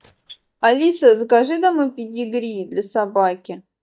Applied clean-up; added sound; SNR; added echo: neural mask model DeepFilterNet 3.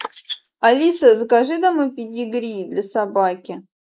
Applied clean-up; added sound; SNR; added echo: neural mask model Resemble Enhance denoiser.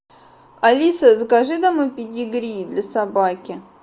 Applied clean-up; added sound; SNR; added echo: none; none; none; none.